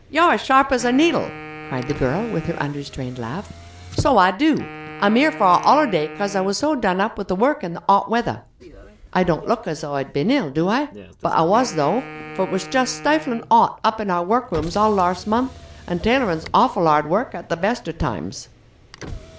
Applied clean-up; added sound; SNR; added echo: none; Motor vehicle (road) + Wind instrument, woodwind instrument; 16 dB; none.